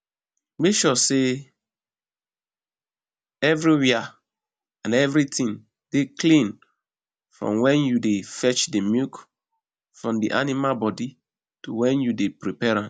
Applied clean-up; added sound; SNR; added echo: none; none; none; none.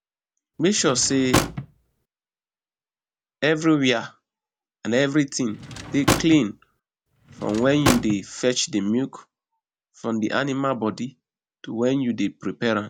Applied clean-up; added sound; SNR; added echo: none; Drawer open or close / Wood; 3 dB; none.